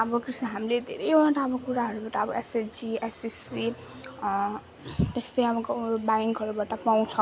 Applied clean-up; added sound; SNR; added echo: none; none; none; none.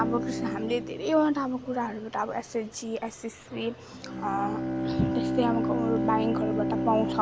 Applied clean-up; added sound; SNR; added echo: none; Bowed string instrument; 2 dB; none.